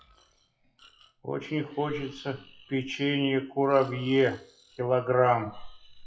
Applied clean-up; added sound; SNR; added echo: classical method WPE with log-MMSE.